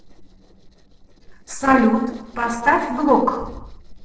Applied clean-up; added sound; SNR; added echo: neural separator model SepFormer DNS4.